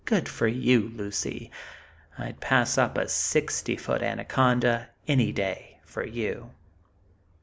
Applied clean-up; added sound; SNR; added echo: none; none; none; none.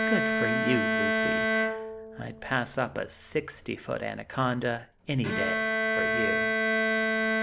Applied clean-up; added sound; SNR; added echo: none; Bowed string instrument; -4 dB; none.